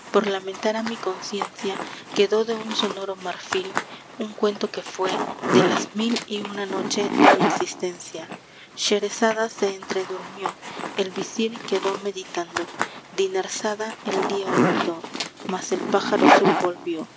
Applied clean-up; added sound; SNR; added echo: none; Zipper (clothing); 0 dB; none.